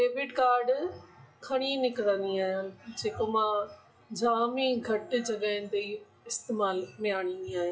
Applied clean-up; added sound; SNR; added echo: classical method WPE with log-MMSE.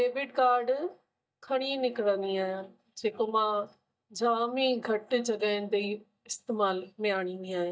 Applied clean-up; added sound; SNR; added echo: neural mask model DeepFilterNet 3.